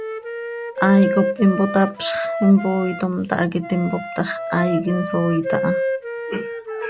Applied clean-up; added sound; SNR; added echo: none; Wind instrument, woodwind instrument; 6 dB; none.